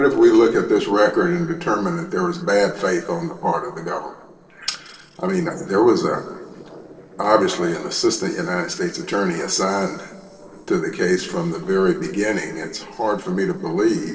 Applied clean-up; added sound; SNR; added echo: neural separator model SepFormer DNS4.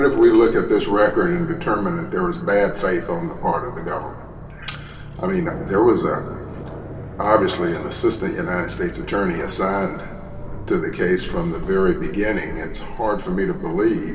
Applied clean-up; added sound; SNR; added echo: none; Aircraft; 11 dB; reverberation time 2.5 s.